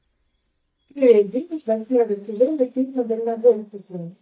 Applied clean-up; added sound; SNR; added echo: neural mask model DeepFilterNet 3.